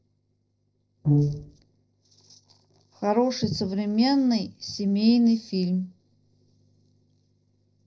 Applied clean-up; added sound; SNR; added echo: neural separator model SepFormer DNS4.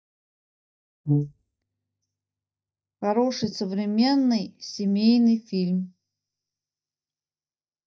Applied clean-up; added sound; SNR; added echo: neural mask model DeepFilterNet 3.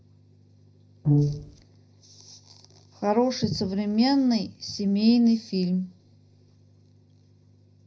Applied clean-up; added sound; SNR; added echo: none; Brass instrument; -4 dB; reverberation time 0.4 s.